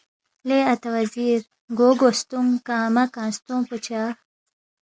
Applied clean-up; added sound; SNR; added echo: none; none; none; none.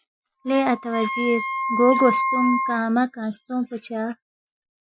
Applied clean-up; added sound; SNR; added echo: classical method Wiener filter.